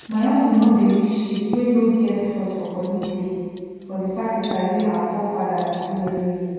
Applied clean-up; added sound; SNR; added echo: none; Cutlery, silverware; 19 dB; reverberation time 2.1 s.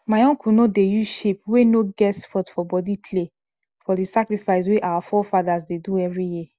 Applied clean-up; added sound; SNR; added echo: none; none; none; none.